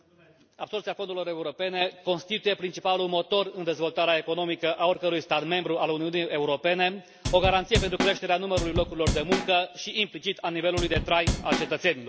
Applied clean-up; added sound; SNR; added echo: none; Drum / Drum kit; 2 dB; none.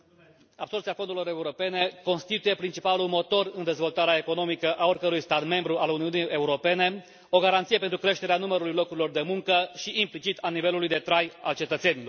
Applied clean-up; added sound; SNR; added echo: none; none; none; none.